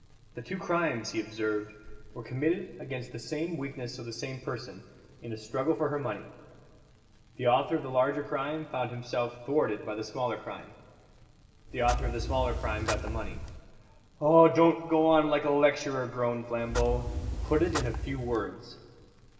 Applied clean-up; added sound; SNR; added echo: none; Clock; 4 dB; reverberation time 1.6 s.